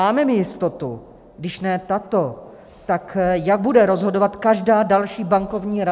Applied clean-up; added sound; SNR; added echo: none; none; none; none.